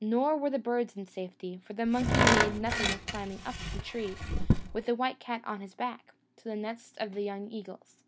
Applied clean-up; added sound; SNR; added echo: none; Tools; -4 dB; none.